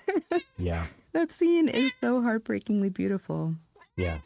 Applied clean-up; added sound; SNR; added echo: neural mask model RNNoise.